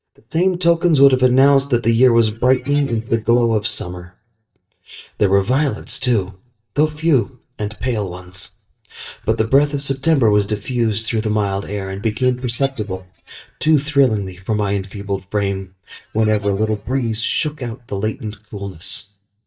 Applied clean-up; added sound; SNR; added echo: neural mask model DeepFilterNet 3.